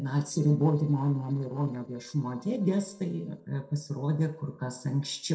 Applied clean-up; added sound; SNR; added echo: neural separator model SepFormer DNS4.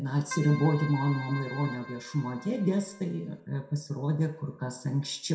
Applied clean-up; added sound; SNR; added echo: none; Keyboard (musical); 14 dB; reverberation time 0.6 s.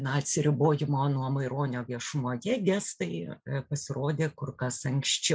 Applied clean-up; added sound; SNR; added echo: none; none; none; none.